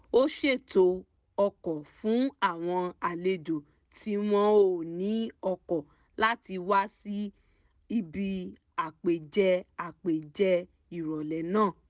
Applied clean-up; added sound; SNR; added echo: none; none; none; none.